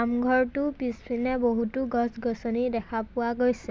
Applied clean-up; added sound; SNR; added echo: none; none; none; none.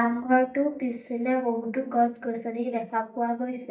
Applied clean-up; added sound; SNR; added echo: neural mask model DeepFilterNet 3.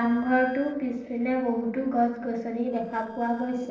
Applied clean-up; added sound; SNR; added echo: neural separator model SepFormer DNS4.